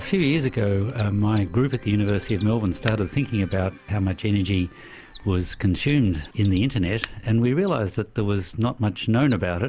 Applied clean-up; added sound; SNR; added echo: none; Dog + Mechanisms; 19 dB; none.